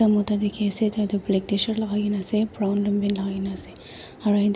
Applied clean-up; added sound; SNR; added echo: none; none; none; none.